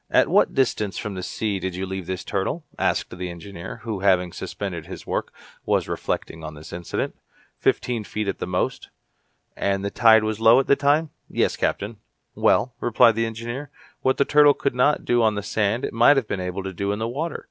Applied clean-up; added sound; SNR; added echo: none; none; none; none.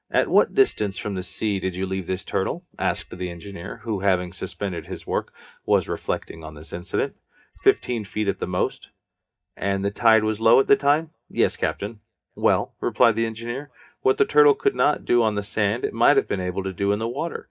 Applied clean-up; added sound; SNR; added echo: neural mask model DeepFilterNet 3.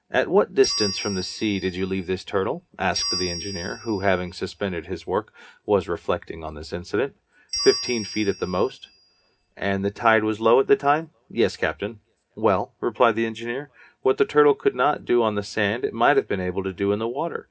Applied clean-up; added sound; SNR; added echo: none; Bell; 9 dB; reverberation time 0.3 s.